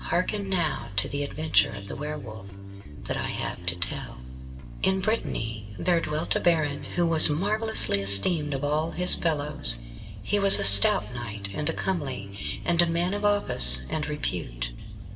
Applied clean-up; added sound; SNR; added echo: none; Bass guitar; 13 dB; reverberation time 2.0 s.